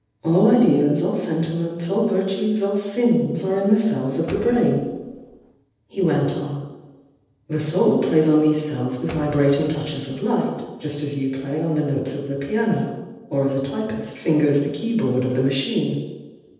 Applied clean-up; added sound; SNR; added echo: neural separator model SepFormer DNS4.